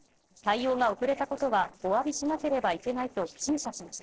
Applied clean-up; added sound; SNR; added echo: neural separator model SepFormer DNS4.